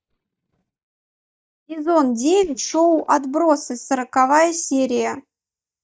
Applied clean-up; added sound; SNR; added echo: neural mask model DeepFilterNet 3.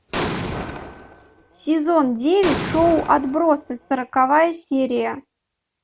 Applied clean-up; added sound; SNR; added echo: none; Explosion; 9 dB; none.